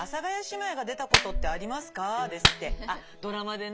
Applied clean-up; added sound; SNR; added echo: none; Clapping; -3 dB; none.